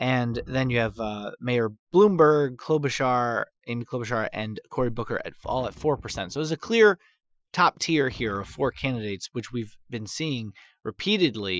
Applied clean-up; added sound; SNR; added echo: classical method Wiener filter.